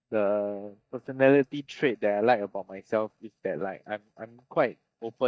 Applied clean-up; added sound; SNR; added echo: neural mask model DeepFilterNet 3.